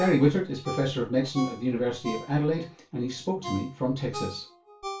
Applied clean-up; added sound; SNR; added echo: none; Ringtone; 13 dB; reverberation time 0.2 s.